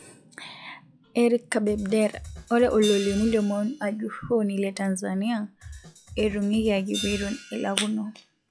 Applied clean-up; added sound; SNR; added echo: classical method log-MMSE.